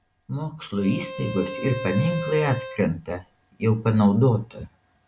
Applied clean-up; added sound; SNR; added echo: none; Bowed string instrument; 11 dB; none.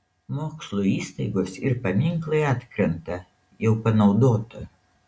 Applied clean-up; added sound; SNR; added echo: none; none; none; none.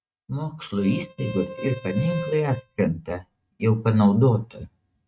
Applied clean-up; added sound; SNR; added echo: neural mask model RNNoise.